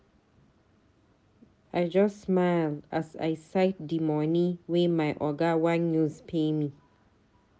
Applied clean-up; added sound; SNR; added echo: none; none; none; none.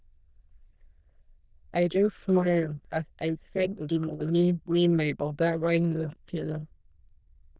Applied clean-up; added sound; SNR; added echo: neural diffusion model UNIVERSE++.